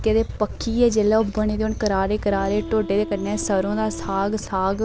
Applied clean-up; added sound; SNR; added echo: none; Wind instrument, woodwind instrument; 14 dB; none.